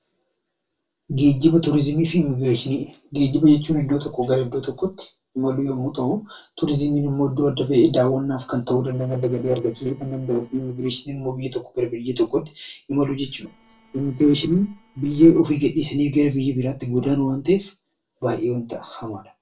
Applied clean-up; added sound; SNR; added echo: neural separator model SepFormer DNS4.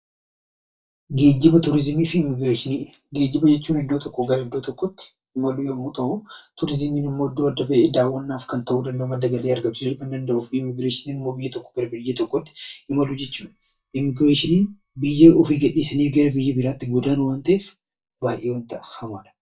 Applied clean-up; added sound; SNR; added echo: neural mask model DeepFilterNet 3.